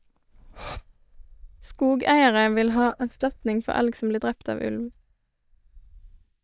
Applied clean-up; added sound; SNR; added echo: neural mask model DeepFilterNet 3.